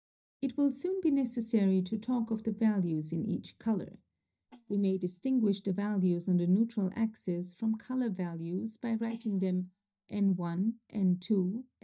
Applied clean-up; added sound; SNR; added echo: neural mask model DeepFilterNet 3.